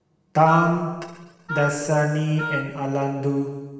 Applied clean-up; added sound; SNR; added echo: none; Wind instrument, woodwind instrument; 9 dB; reverberation time 1.4 s.